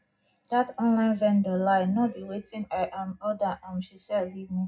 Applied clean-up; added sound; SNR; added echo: none; none; none; reverberation time 0.3 s.